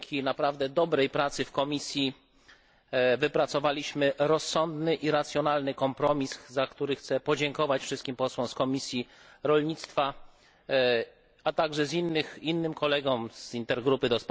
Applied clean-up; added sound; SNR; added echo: none; none; none; none.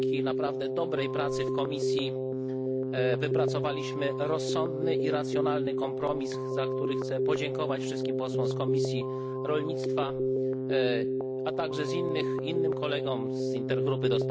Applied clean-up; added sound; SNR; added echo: none; Keyboard (musical); -4 dB; none.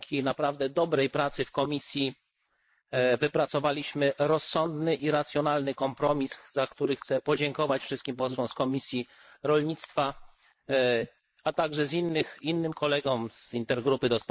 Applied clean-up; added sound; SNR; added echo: neural mask model Resemble Enhance denoiser.